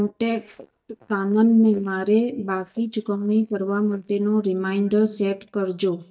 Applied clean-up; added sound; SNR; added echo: neural mask model DeepFilterNet 3.